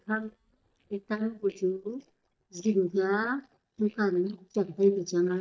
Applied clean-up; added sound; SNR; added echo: neural mask model DeepFilterNet 3.